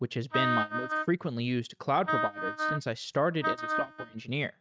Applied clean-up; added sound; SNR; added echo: neural mask model RNNoise.